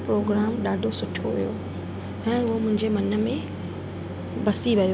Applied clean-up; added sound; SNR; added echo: none; none; none; none.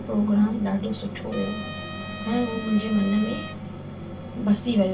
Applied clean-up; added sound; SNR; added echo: none; Trumpet; 13 dB; reverberation time 0.2 s.